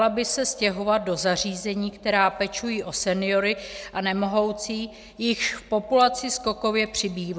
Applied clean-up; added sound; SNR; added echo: none; none; none; none.